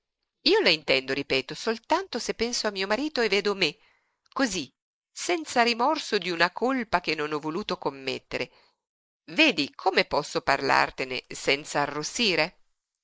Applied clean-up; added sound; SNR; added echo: neural mask model Resemble Enhance denoiser.